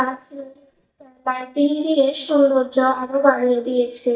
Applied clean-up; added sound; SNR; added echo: neural mask model DeepFilterNet 3.